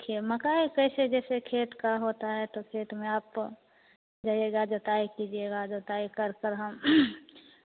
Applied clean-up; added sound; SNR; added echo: none; none; none; none.